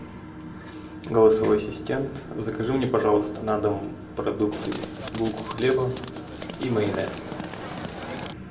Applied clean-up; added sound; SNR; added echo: none; Livestock, farm animals, working animals; 11 dB; reverberation time 0.6 s.